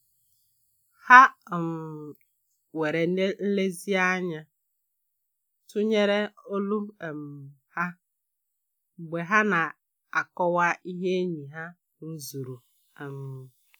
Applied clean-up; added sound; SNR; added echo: none; none; none; none.